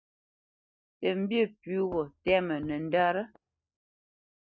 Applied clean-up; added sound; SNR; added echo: neural mask model DeepFilterNet 3.